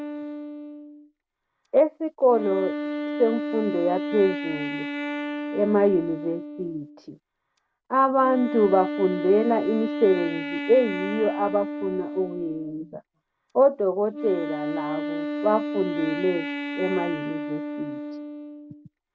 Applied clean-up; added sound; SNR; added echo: none; Wind instrument, woodwind instrument; 6 dB; none.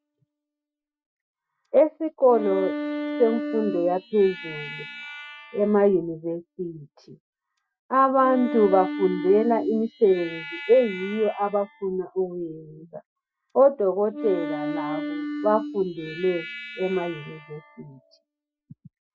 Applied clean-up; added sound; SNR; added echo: classical method Wiener filter.